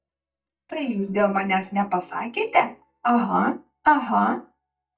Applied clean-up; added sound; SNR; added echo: neural mask model DeepFilterNet 3.